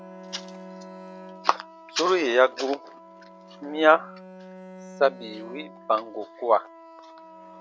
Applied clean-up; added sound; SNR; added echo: none; Bowed string instrument + Wind instrument, woodwind instrument; 18 dB; none.